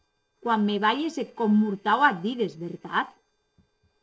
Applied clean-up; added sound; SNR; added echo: neural separator model SepFormer DNS4.